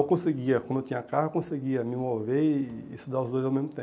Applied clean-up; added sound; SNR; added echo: none; none; none; none.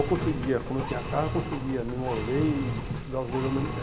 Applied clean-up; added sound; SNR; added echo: none; Engine; 3 dB; none.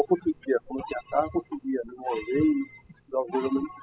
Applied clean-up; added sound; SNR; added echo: classical method spectral subtraction.